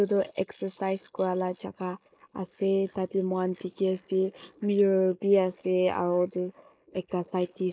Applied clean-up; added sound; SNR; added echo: neural mask model Resemble Enhance denoiser.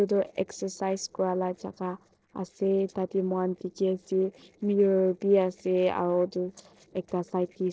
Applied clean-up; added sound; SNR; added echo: neural separator model SepFormer DNS4.